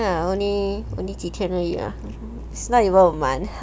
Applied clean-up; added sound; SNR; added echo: none; none; none; none.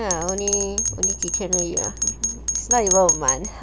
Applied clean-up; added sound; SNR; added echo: none; Bell; -1 dB; none.